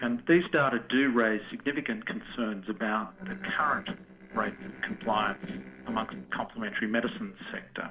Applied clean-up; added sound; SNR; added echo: neural separator model SepFormer DNS4.